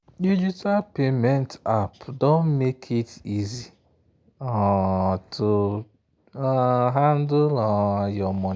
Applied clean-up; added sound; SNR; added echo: none; none; none; none.